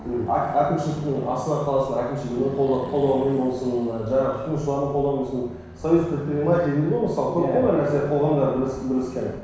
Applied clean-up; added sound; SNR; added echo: none; Accelerating, revving, vroom; 17 dB; reverberation time 1.1 s.